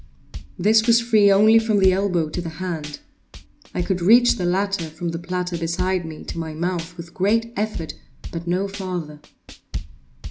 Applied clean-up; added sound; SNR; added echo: none; Drum / Drum kit; 12 dB; none.